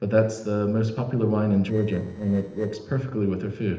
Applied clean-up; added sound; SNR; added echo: neural separator model SepFormer DNS4.